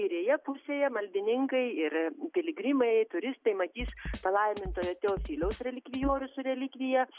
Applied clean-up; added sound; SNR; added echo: none; Drum kit; 14 dB; none.